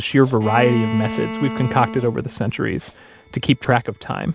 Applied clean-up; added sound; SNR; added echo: none; Bowed string instrument; 8 dB; none.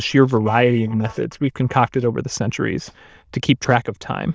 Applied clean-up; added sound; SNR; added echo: neural diffusion model UNIVERSE++.